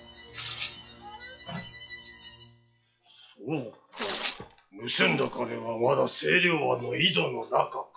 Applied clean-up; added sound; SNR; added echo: classical method log-MMSE.